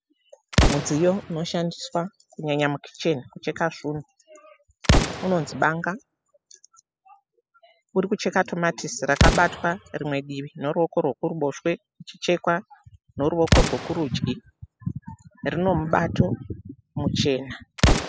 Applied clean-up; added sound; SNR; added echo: classical method spectral subtraction.